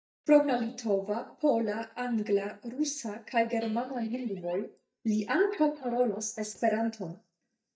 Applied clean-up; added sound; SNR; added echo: neural mask model DeepFilterNet 3.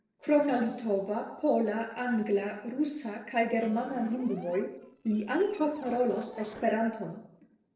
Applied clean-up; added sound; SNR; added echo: neural separator model SepFormer DNS4.